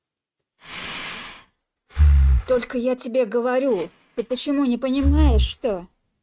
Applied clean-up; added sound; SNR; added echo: neural mask model RNNoise.